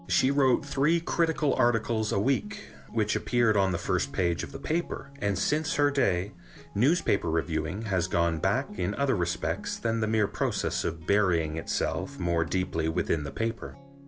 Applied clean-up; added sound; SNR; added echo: none; Guitar; 18 dB; none.